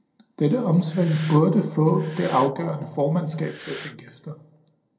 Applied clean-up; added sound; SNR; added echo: none; Breathing; 18 dB; reverberation time 0.2 s.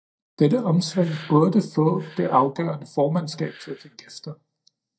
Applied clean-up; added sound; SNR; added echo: neural mask model DeepFilterNet 3.